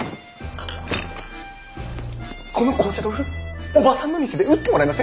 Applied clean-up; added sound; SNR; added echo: none; none; none; none.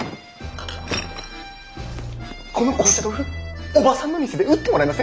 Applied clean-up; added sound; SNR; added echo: none; Tambourine; 3 dB; none.